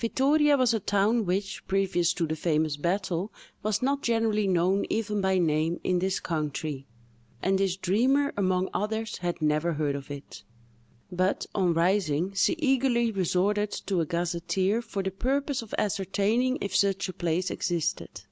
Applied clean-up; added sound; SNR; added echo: none; none; none; none.